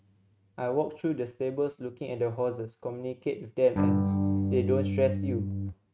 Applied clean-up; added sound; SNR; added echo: neural mask model RNNoise.